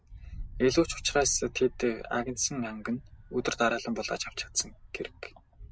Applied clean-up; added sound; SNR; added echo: none; Wind; 15 dB; none.